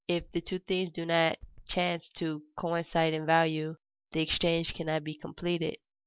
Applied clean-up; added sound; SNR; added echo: none; Run; 19 dB; none.